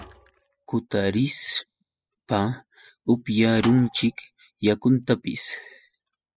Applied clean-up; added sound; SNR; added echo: classical method spectral subtraction.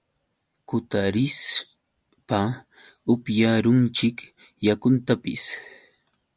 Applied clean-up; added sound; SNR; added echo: none; none; none; none.